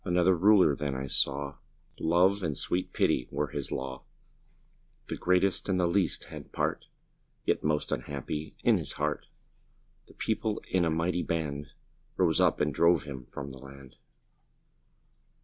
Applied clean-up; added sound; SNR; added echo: none; none; none; none.